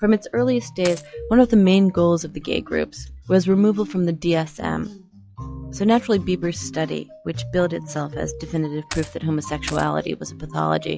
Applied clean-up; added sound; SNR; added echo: classical method log-MMSE.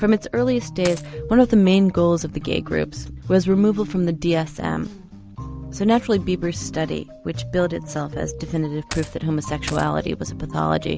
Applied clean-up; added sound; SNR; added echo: none; Coin (dropping); 12 dB; none.